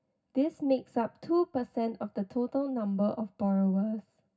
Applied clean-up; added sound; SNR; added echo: none; none; none; reverberation time 0.4 s.